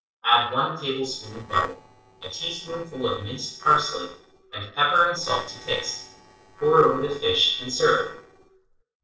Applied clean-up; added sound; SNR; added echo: neural separator model SepFormer DNS4.